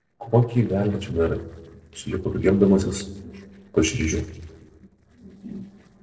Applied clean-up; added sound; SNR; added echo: neural separator model SepFormer DNS4.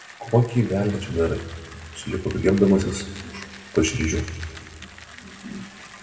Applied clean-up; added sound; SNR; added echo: none; Bicycle; 18 dB; reverberation time 1.5 s.